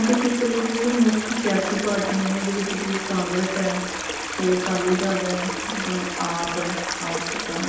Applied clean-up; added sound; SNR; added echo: none; Stream; 5 dB; reverberation time 0.9 s.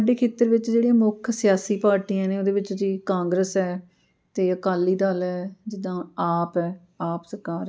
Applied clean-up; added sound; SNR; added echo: none; none; none; none.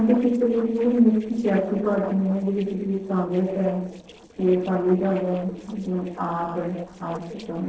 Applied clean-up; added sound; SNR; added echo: neural separator model SepFormer DNS4.